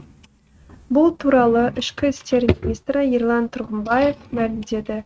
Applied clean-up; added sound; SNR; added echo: neural mask model RNNoise.